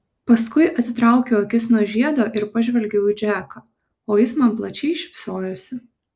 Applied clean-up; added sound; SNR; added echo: none; none; none; none.